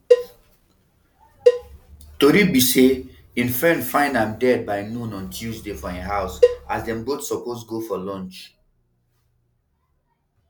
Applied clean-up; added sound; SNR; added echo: none; Cowbell; 0 dB; none.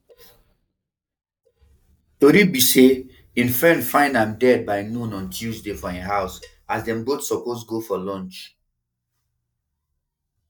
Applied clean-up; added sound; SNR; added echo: neural mask model DeepFilterNet 3.